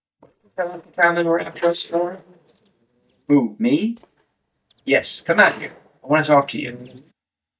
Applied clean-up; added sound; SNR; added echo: neural mask model DeepFilterNet 3.